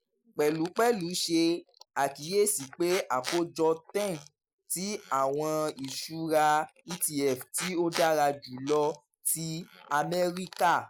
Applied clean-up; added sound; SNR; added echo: neural mask model Resemble Enhance denoiser.